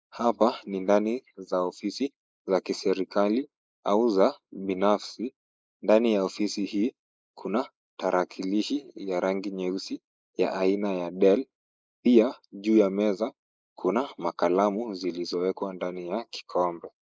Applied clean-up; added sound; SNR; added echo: neural mask model Resemble Enhance denoiser.